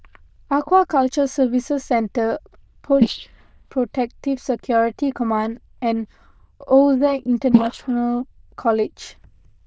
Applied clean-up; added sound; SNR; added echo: neural diffusion model UNIVERSE++.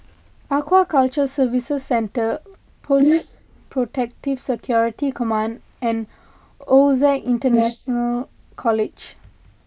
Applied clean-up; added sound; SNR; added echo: neural mask model Resemble Enhance denoiser.